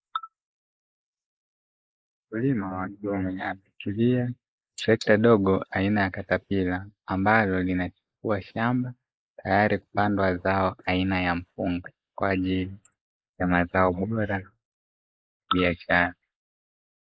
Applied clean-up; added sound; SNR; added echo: neural mask model Resemble Enhance denoiser.